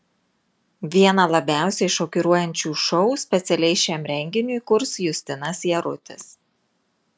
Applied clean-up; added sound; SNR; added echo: none; none; none; none.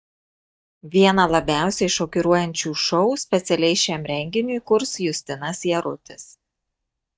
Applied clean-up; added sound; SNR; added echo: neural mask model DeepFilterNet 3.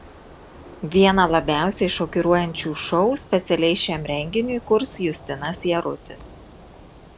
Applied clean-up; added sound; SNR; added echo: none; Thunder / Rain; 19 dB; none.